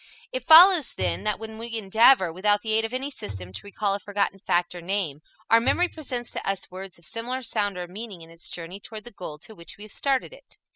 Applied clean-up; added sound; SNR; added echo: classical method spectral subtraction.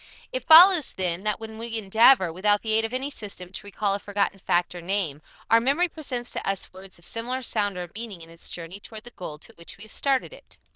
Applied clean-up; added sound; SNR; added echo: neural diffusion model UNIVERSE++.